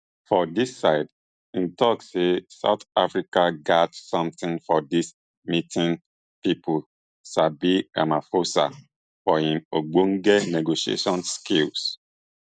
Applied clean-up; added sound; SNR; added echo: none; none; none; none.